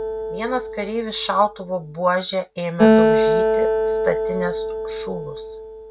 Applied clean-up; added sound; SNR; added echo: none; Acoustic guitar; -4 dB; none.